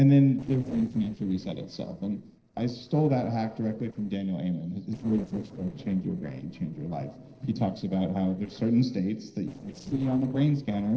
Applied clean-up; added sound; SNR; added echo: neural separator model SepFormer DNS4.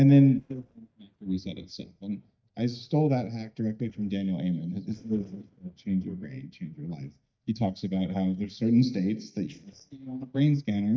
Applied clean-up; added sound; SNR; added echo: neural mask model DeepFilterNet 3.